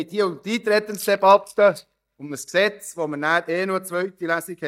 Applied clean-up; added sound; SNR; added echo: neural mask model DeepFilterNet 3.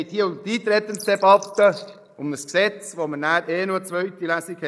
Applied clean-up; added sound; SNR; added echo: neural mask model Resemble Enhance denoiser.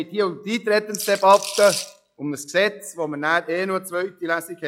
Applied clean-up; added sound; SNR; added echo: classical method log-MMSE.